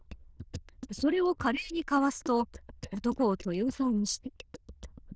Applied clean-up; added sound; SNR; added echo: neural diffusion model UNIVERSE++.